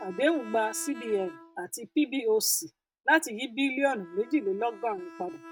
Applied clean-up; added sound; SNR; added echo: neural mask model RNNoise.